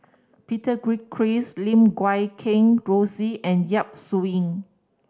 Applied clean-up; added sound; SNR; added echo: none; none; none; none.